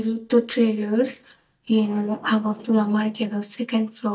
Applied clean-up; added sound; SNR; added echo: neural mask model DeepFilterNet 3.